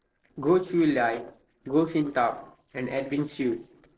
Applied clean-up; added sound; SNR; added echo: neural separator model SepFormer DNS4.